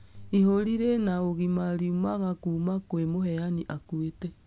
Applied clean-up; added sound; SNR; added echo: none; none; none; none.